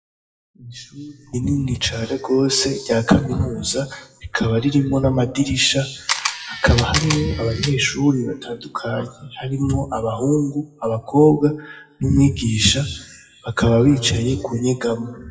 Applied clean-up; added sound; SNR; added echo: classical method WPE with log-MMSE.